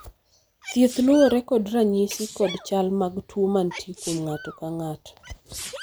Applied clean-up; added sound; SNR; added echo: none; Sneeze; 16 dB; none.